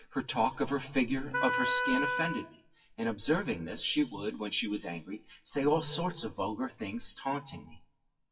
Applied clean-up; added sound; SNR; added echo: classical method WPE with log-MMSE.